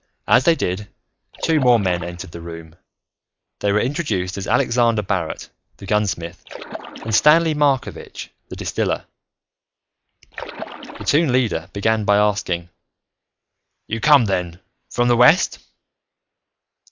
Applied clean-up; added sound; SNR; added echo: neural mask model Resemble Enhance denoiser.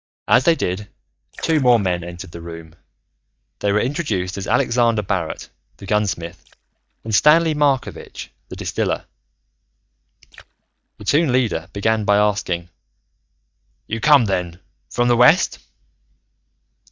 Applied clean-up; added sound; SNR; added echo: neural mask model DeepFilterNet 3.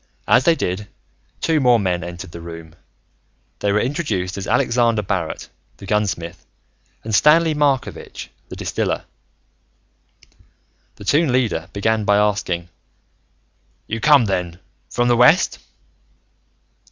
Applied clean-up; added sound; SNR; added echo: none; none; none; none.